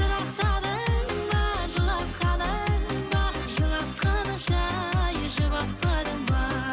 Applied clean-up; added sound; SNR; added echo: none; none; none; none.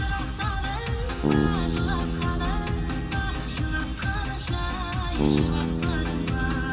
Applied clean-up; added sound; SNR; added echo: none; Bass guitar; 2 dB; reverberation time 2.3 s.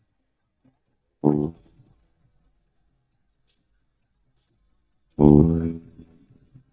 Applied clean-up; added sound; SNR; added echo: neural mask model DeepFilterNet 3.